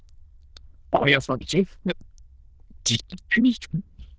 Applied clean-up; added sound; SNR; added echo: neural diffusion model UNIVERSE++.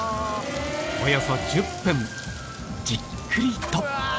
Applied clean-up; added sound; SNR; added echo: none; none; none; none.